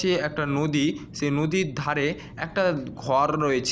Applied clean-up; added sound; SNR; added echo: none; Subway, metro, underground; 18 dB; none.